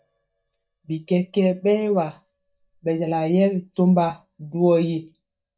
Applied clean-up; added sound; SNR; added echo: neural mask model DeepFilterNet 3.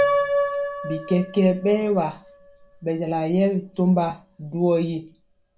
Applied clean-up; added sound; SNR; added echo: none; Piano; 6 dB; reverberation time 0.2 s.